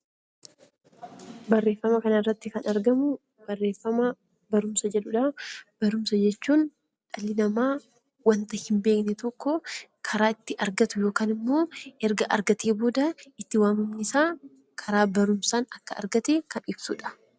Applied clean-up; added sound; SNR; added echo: none; none; none; none.